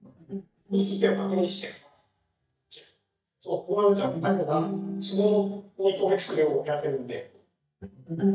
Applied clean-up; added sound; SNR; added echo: neural mask model DeepFilterNet 3.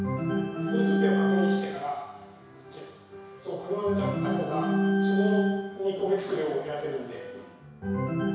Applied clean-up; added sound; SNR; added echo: none; Organ; -4 dB; reverberation time 1.1 s.